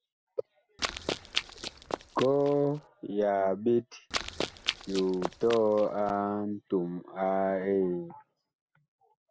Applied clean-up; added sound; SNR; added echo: none; Run; 7 dB; none.